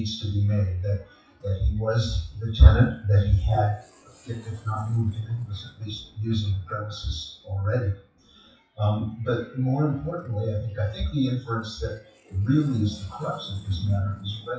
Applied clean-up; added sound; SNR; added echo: classical method WPE with log-MMSE.